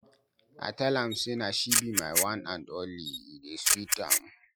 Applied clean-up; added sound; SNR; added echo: classical method Wiener filter.